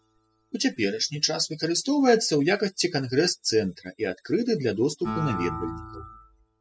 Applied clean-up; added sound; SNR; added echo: classical method spectral subtraction.